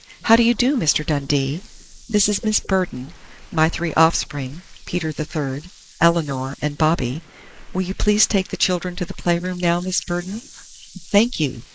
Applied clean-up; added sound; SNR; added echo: neural mask model Resemble Enhance denoiser.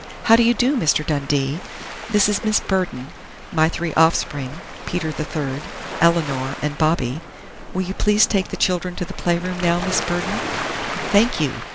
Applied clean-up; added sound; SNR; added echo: none; Waves, surf; 10 dB; none.